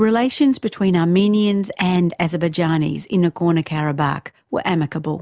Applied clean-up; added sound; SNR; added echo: none; none; none; none.